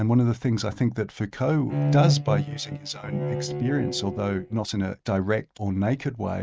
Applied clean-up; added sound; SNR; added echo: neural mask model RNNoise.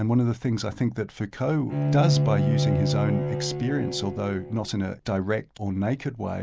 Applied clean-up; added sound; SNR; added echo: none; Bowed string instrument; -1 dB; none.